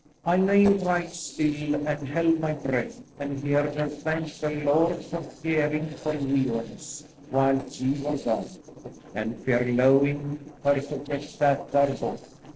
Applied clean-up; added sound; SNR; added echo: neural separator model SepFormer DNS4.